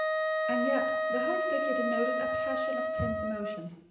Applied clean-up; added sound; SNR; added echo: none; Wind instrument, woodwind instrument; -5 dB; reverberation time 0.9 s.